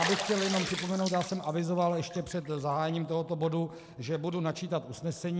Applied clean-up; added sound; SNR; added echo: none; Bathtub (filling or washing); 9 dB; none.